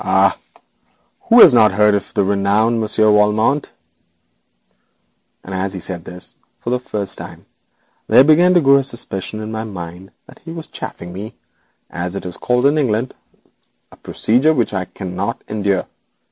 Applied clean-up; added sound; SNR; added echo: none; none; none; none.